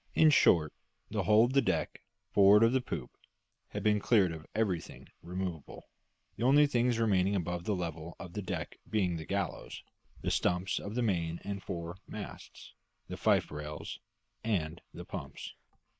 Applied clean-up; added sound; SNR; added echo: neural mask model Resemble Enhance denoiser.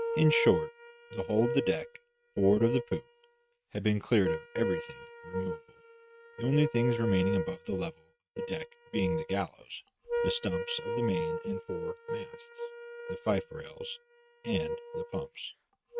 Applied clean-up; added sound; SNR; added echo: neural mask model RNNoise.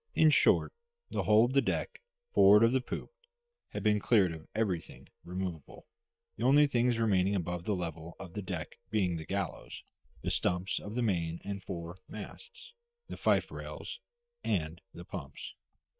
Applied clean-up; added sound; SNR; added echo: neural mask model DeepFilterNet 3.